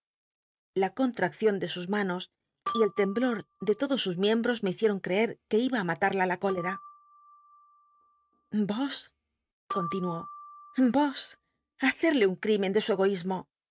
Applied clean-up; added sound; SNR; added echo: neural mask model RNNoise.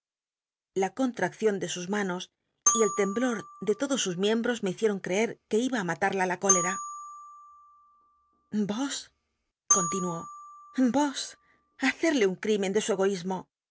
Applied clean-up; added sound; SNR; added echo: none; Glockenspiel; 5 dB; none.